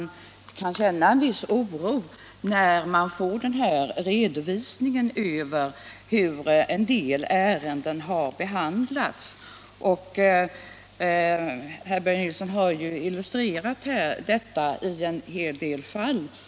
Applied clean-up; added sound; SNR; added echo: none; none; none; none.